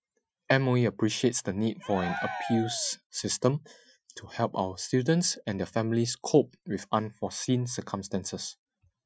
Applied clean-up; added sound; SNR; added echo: classical method Wiener filter.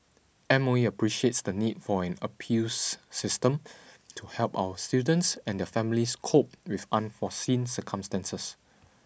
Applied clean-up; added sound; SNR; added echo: none; none; none; none.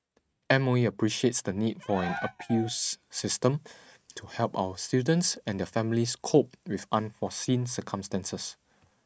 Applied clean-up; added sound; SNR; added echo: neural mask model RNNoise.